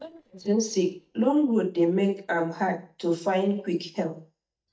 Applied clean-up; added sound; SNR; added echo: neural mask model DeepFilterNet 3.